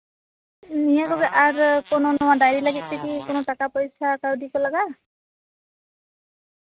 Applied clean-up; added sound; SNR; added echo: neural mask model RNNoise.